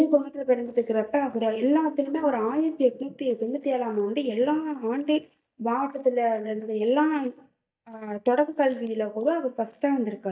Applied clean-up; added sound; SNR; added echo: neural mask model DeepFilterNet 3.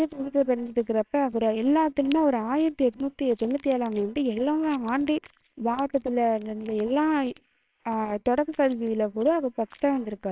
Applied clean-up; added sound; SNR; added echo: neural separator model SepFormer WHAMR!.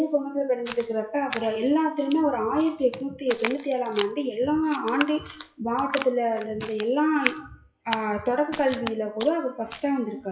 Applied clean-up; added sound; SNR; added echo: classical method WPE with log-MMSE.